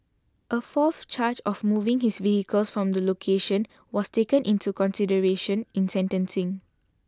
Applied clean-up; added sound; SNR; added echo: none; none; none; none.